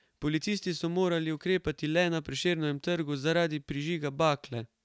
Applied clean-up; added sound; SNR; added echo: none; none; none; none.